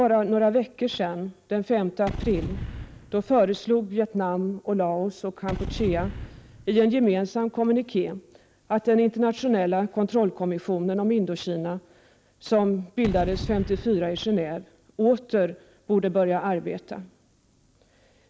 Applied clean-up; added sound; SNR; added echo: none; Gunshot, gunfire / Boom; 12 dB; none.